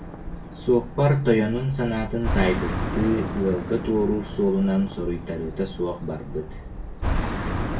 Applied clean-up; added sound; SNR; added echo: none; Car passing by; 5 dB; reverberation time 0.2 s.